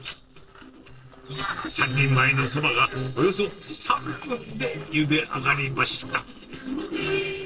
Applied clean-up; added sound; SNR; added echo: neural separator model SepFormer DNS4.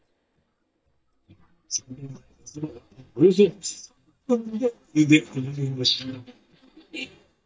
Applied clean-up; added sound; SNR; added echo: neural mask model DeepFilterNet 3.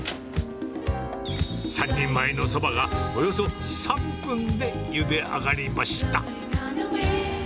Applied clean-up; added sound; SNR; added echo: none; none; none; none.